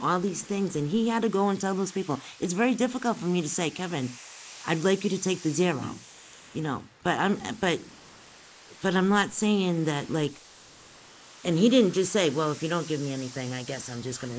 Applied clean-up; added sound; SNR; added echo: neural mask model Resemble Enhance denoiser.